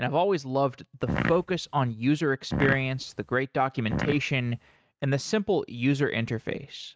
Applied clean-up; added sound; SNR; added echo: neural mask model RNNoise.